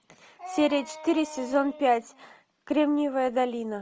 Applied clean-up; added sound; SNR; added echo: none; none; none; none.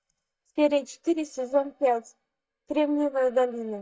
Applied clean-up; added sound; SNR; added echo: neural mask model DeepFilterNet 3.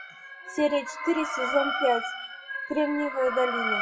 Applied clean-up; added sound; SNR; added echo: classical method WPE with log-MMSE.